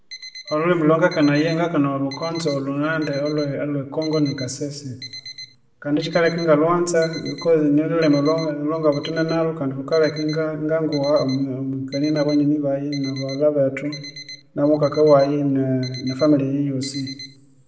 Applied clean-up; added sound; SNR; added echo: none; Alarm; 19 dB; reverberation time 0.6 s.